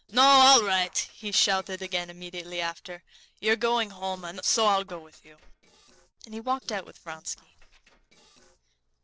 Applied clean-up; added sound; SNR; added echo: neural separator model SepFormer DNS4.